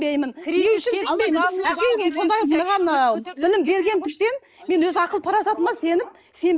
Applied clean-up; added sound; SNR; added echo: neural mask model Resemble Enhance denoiser.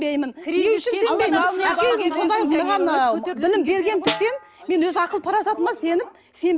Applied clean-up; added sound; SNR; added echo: none; Snare drum; 10 dB; none.